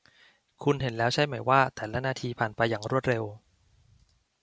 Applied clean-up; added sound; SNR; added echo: none; none; none; none.